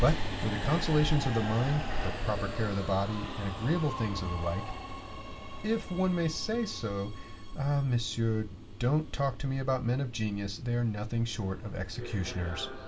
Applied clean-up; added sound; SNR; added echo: none; Subway, metro, underground; 6 dB; reverberation time 0.2 s.